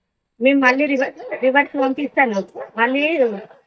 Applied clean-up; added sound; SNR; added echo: neural mask model DeepFilterNet 3.